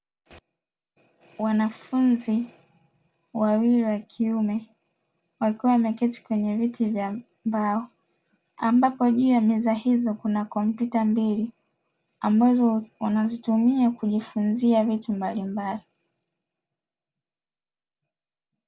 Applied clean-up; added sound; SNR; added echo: none; none; none; none.